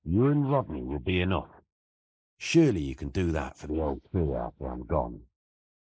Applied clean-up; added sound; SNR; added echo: neural mask model Resemble Enhance denoiser.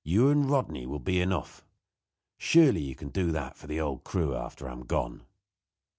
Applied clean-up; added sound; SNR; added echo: none; none; none; none.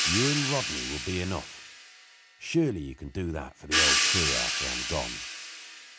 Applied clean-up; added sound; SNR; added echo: none; Crash cymbal / Hi-hat; -2 dB; none.